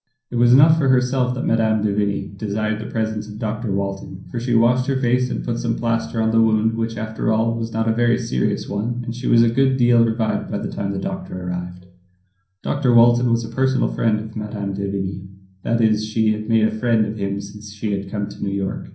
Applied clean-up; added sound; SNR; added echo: none; none; none; reverberation time 0.6 s.